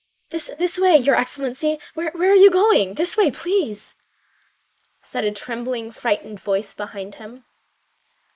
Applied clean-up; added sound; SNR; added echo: neural mask model Resemble Enhance denoiser.